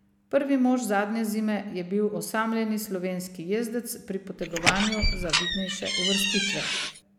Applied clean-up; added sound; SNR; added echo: none; Door; -1 dB; none.